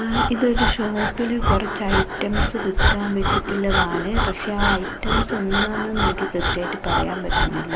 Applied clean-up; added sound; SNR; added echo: none; Breathing; -2 dB; none.